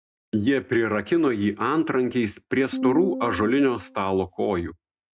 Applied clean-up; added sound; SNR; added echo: neural mask model RNNoise.